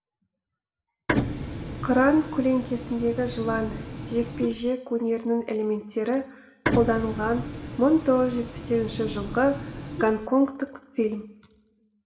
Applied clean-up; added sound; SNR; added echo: none; Printer; 6 dB; reverberation time 0.8 s.